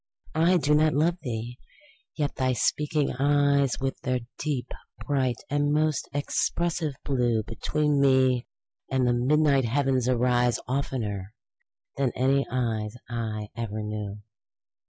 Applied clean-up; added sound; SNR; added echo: none; none; none; none.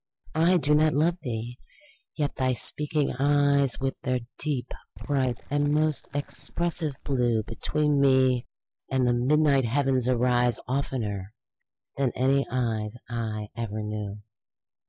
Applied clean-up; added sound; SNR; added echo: neural separator model SepFormer DNS4.